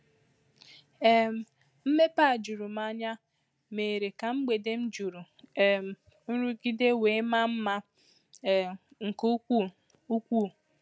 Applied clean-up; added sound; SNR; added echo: none; none; none; none.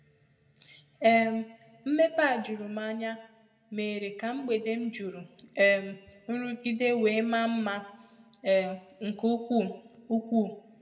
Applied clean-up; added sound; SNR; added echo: none; none; none; reverberation time 1.1 s.